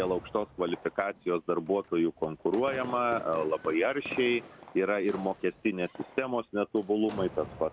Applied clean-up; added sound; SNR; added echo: none; Slam + Fireworks; 16 dB; none.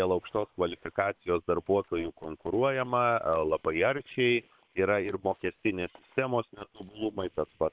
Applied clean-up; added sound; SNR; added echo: neural separator model SepFormer WHAM!.